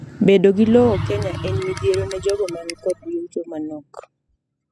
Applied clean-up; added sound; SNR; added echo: classical method spectral subtraction.